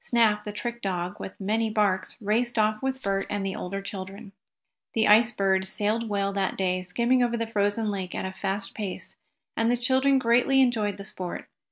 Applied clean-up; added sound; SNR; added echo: none; Rattle (instrument); 12 dB; none.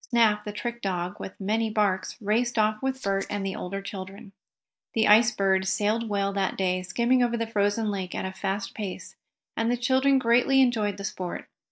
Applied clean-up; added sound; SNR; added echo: neural mask model DeepFilterNet 3.